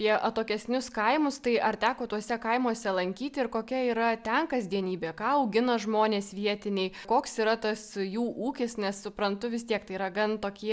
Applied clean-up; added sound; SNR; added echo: none; none; none; none.